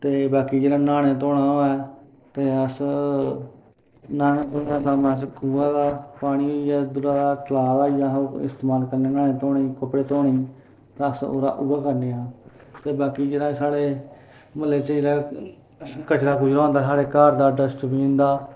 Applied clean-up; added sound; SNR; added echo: neural separator model SepFormer DNS4.